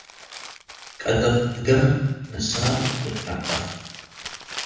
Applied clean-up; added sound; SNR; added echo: none; Crumpling, crinkling; 11 dB; reverberation time 1.1 s.